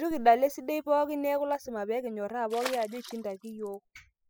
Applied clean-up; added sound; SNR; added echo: classical method spectral subtraction.